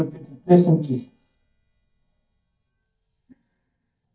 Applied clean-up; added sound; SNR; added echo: neural mask model DeepFilterNet 3.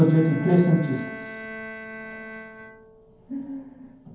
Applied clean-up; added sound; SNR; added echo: none; Bowed string instrument; 14 dB; reverberation time 0.9 s.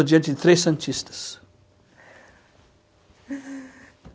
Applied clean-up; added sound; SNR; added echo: none; none; none; none.